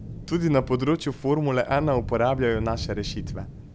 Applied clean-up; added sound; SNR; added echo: none; Thunder / Rain; 11 dB; none.